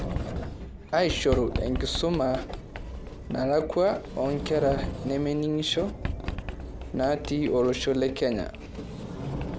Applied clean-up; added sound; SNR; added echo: none; Sliding door; 7 dB; none.